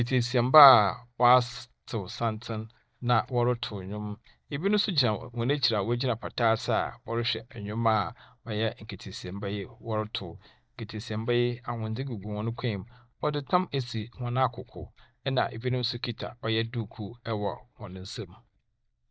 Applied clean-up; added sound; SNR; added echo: neural mask model DeepFilterNet 3.